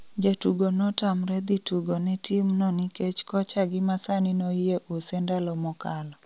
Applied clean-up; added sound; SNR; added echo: none; none; none; none.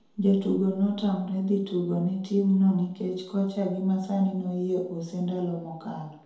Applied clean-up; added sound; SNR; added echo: none; none; none; reverberation time 2.0 s.